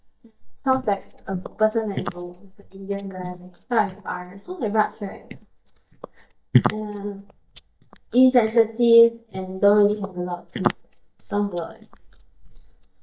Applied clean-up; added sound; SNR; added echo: neural mask model DeepFilterNet 3.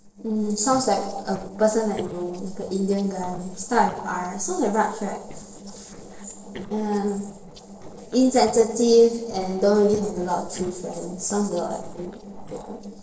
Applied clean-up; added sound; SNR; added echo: neural separator model SepFormer DNS4.